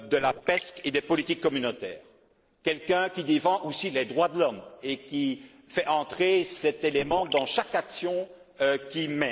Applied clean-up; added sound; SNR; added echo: neural separator model SepFormer DNS4.